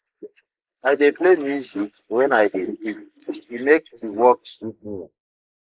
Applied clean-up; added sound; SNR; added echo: neural mask model Resemble Enhance denoiser.